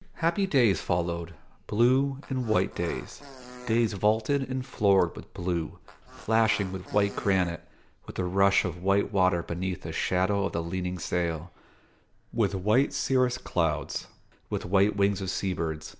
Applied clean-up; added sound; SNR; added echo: none; Fart; 17 dB; none.